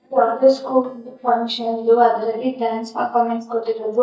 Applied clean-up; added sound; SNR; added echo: neural mask model DeepFilterNet 3.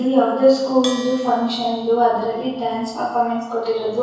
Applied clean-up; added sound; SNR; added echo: none; Bell; 19 dB; reverberation time 1.1 s.